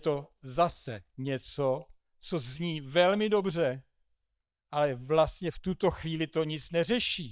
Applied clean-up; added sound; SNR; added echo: neural mask model DeepFilterNet 3.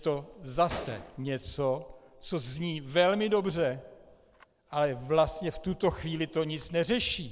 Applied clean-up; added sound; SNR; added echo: none; Gunshot, gunfire + Bell; 19 dB; none.